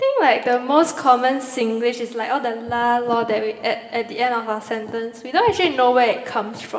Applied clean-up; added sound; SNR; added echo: none; none; none; reverberation time 1.7 s.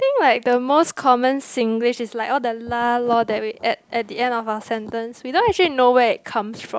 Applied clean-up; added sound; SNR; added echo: none; none; none; none.